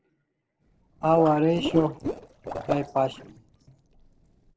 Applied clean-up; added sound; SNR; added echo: neural separator model SepFormer DNS4.